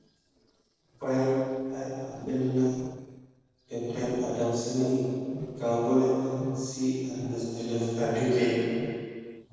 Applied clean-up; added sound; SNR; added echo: neural separator model SepFormer DNS4.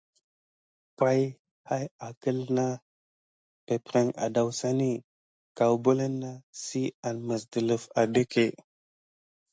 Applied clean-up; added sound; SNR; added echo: none; none; none; none.